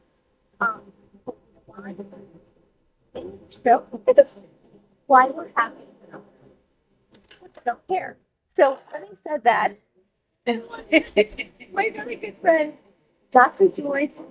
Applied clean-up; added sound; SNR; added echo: neural mask model DeepFilterNet 3.